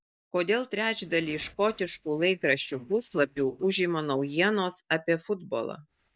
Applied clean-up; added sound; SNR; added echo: neural mask model DeepFilterNet 3.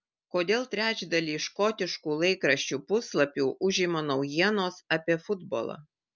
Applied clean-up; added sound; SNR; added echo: none; none; none; none.